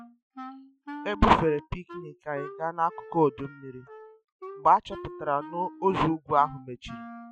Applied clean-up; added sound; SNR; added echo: classical method Wiener filter.